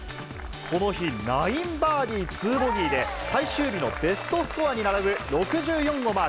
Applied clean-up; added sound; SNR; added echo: none; none; none; none.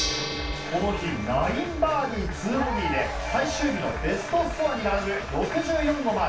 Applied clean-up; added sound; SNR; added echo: none; Gong; 12 dB; reverberation time 0.3 s.